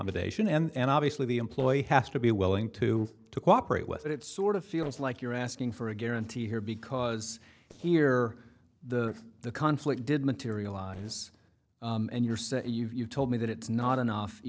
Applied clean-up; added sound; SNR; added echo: neural separator model SepFormer DNS4.